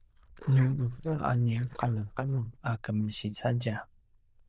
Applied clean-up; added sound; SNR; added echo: neural diffusion model UNIVERSE++.